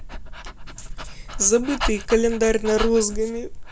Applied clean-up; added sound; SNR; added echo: neural mask model Resemble Enhance denoiser.